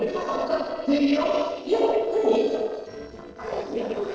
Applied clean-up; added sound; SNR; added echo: neural separator model SepFormer DNS4.